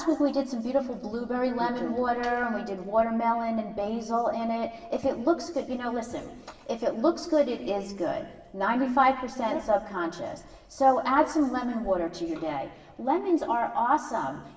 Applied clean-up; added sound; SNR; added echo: none; none; none; reverberation time 1.2 s.